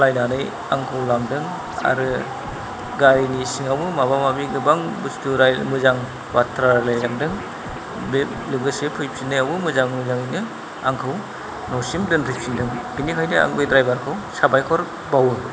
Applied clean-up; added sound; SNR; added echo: none; Scratching (performance technique); 17 dB; none.